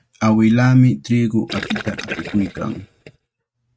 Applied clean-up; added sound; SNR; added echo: neural mask model RNNoise.